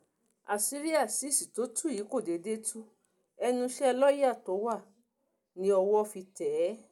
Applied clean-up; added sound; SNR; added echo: none; none; none; none.